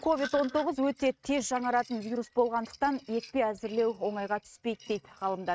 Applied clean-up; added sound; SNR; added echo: neural mask model RNNoise.